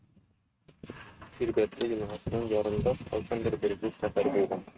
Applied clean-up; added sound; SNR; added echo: neural mask model RNNoise.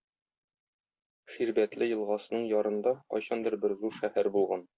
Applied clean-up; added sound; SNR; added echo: none; none; none; none.